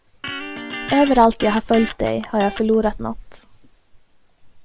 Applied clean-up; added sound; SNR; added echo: none; Electric guitar; 11 dB; none.